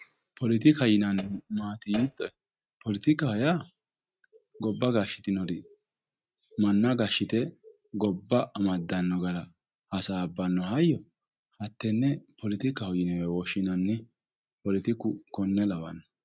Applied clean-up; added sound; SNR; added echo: neural mask model RNNoise.